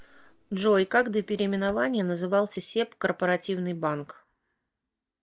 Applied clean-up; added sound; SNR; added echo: neural mask model DeepFilterNet 3.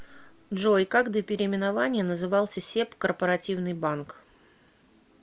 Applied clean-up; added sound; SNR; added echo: none; none; none; none.